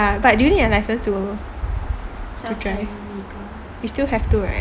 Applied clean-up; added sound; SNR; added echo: none; none; none; none.